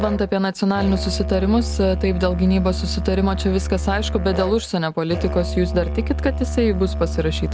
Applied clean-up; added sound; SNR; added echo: none; Musical instrument; 4 dB; none.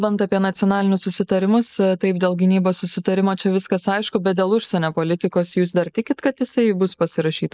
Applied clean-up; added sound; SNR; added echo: neural mask model Resemble Enhance denoiser.